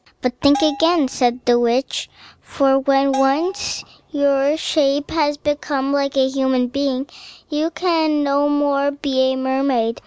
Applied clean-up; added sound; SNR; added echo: none; Bell; 14 dB; none.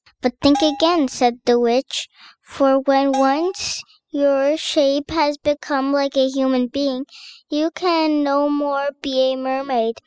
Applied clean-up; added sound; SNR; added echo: classical method spectral subtraction.